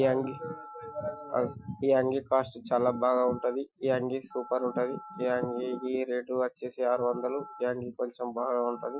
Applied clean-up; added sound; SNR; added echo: classical method Wiener filter.